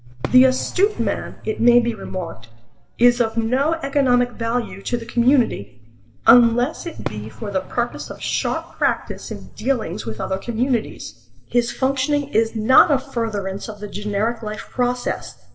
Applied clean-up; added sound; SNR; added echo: none; Fireworks; 17 dB; reverberation time 0.7 s.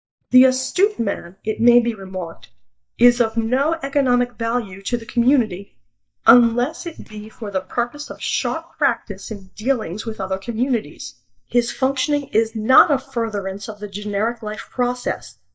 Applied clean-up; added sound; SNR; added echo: neural mask model DeepFilterNet 3.